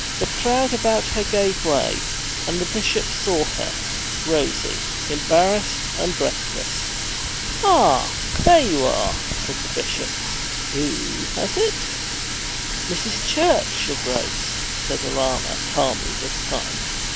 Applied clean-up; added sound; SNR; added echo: none; Water tap, faucet; 2 dB; none.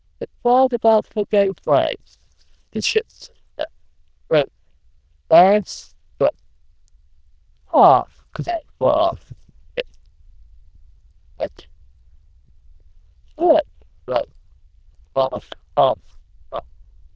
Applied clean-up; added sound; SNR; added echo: neural diffusion model UNIVERSE++.